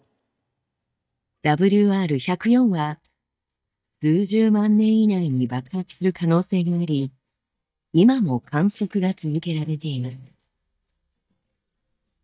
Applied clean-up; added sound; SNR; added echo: neural mask model DeepFilterNet 3.